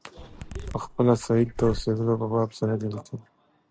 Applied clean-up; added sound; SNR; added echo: none; Zipper (clothing); 11 dB; none.